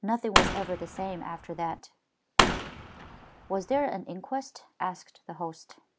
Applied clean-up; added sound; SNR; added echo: none; Fireworks; -5 dB; none.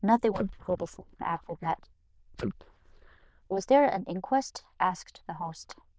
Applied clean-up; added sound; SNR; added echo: neural diffusion model UNIVERSE++.